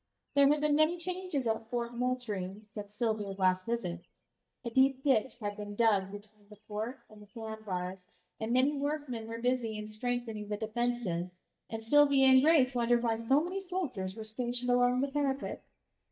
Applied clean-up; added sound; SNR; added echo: neural mask model DeepFilterNet 3.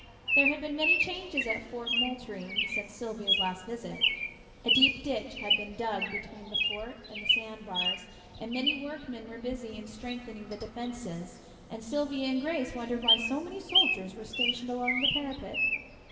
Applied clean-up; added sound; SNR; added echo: none; Bird vocalization, bird call, bird song; -3 dB; reverberation time 2.8 s.